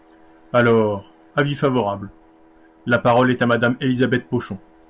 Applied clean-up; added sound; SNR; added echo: none; none; none; none.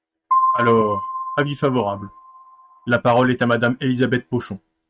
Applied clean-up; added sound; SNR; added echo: neural mask model RNNoise.